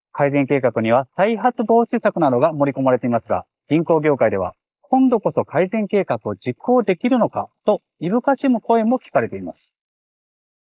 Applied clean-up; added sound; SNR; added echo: neural mask model Resemble Enhance denoiser.